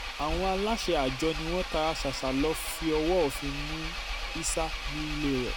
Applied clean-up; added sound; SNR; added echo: none; Engine; 4 dB; none.